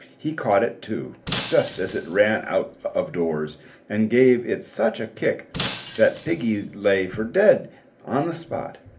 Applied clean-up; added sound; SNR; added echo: none; Shatter; 12 dB; reverberation time 0.3 s.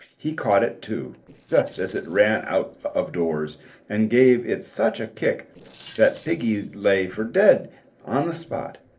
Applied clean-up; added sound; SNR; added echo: neural separator model SepFormer DNS4.